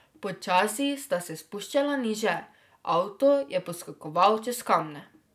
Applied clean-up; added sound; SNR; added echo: none; none; none; none.